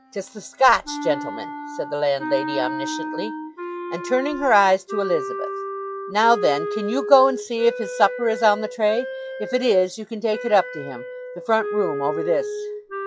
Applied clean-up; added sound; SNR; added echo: classical method log-MMSE.